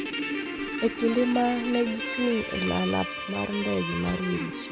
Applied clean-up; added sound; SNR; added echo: none; Guitar; 5 dB; none.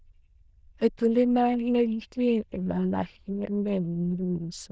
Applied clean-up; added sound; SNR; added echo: neural diffusion model UNIVERSE++.